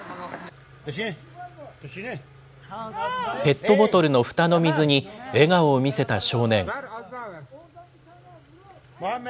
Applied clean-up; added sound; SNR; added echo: none; none; none; none.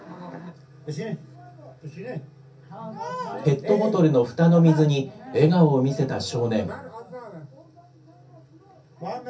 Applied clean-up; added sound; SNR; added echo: none; none; none; reverberation time 0.3 s.